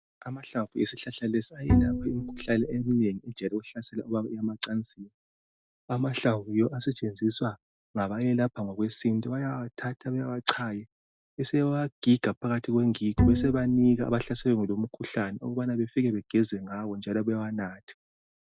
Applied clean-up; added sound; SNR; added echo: none; Bowed string instrument; -1 dB; none.